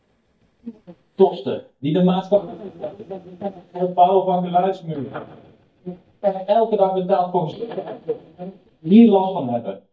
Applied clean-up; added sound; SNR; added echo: neural mask model DeepFilterNet 3.